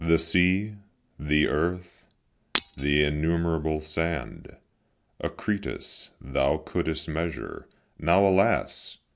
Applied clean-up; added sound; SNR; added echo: none; Shatter; 4 dB; none.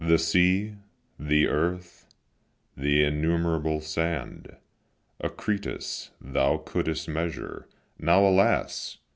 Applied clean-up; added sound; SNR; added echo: none; none; none; none.